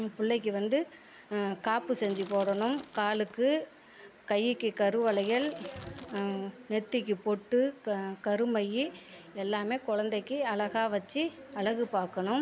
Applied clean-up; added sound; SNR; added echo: none; Crushing; 19 dB; none.